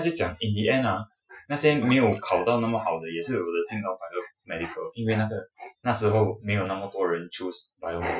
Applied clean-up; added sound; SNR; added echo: classical method Wiener filter.